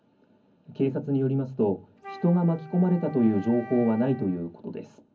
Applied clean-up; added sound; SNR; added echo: none; Wind instrument, woodwind instrument; 18 dB; reverberation time 0.4 s.